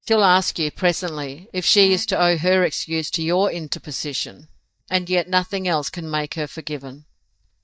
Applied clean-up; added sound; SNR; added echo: neural mask model DeepFilterNet 3.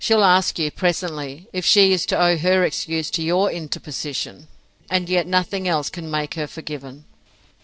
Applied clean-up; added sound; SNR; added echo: neural separator model SepFormer DNS4.